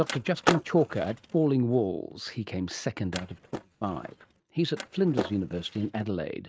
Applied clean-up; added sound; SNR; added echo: neural mask model RNNoise.